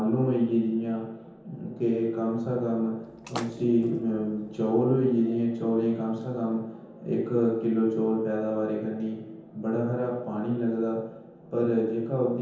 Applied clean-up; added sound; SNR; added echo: none; Splash, splatter; 17 dB; reverberation time 0.9 s.